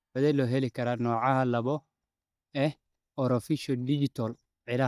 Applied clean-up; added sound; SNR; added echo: neural mask model DeepFilterNet 3.